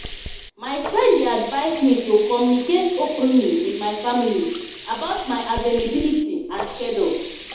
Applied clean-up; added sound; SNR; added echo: none; Sink (filling or washing); 15 dB; reverberation time 0.8 s.